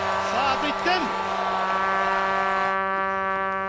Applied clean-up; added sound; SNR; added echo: none; Trumpet; -2 dB; none.